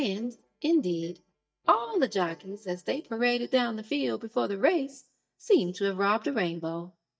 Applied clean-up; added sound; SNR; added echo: neural mask model DeepFilterNet 3.